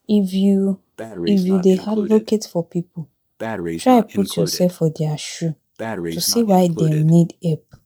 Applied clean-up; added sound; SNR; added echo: neural mask model DeepFilterNet 3.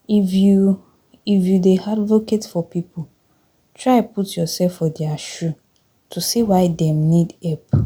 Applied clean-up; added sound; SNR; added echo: none; none; none; none.